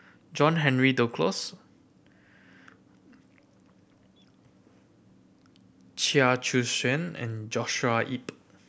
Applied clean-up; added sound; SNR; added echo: none; none; none; none.